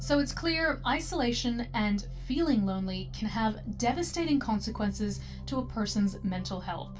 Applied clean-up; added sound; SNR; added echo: none; none; none; reverberation time 0.2 s.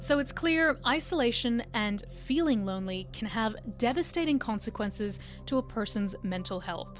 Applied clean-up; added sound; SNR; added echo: none; none; none; none.